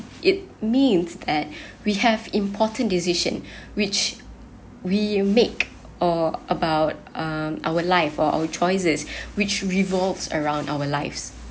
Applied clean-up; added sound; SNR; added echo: none; none; none; none.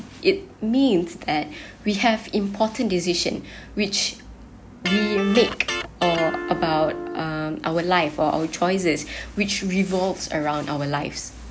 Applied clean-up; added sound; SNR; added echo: none; Electric guitar; 6 dB; none.